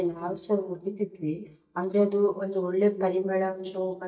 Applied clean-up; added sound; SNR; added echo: neural mask model DeepFilterNet 3.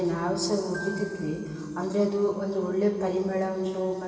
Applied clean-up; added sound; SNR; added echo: none; Glockenspiel; 18 dB; reverberation time 2.6 s.